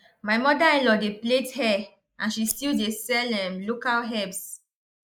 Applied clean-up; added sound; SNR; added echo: neural mask model Resemble Enhance denoiser.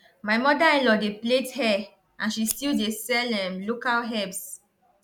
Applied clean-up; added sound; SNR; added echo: none; Scissors; 9 dB; none.